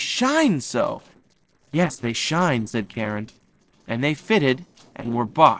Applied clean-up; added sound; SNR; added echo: neural separator model SepFormer DNS4.